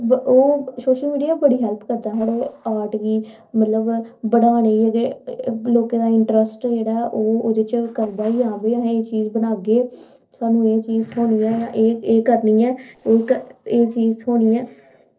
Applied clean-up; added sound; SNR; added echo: neural separator model SepFormer DNS4.